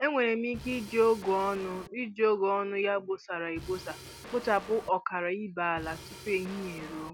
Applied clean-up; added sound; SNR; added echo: none; Drum kit; 14 dB; none.